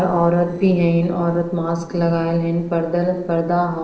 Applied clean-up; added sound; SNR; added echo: neural separator model SepFormer DNS4.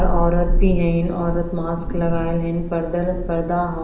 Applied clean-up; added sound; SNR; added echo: none; Thunder; 0 dB; reverberation time 0.9 s.